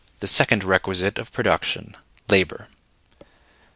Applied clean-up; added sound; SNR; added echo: none; none; none; none.